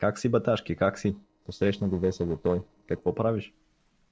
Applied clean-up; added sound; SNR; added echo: neural separator model SepFormer DNS4.